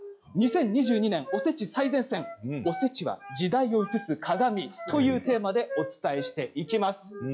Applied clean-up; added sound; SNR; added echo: classical method log-MMSE.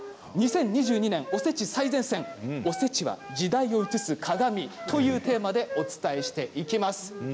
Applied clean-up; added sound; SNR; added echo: none; Wind instrument, woodwind instrument; 13 dB; none.